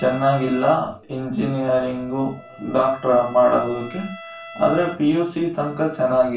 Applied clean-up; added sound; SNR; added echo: none; Trumpet; 20 dB; reverberation time 0.3 s.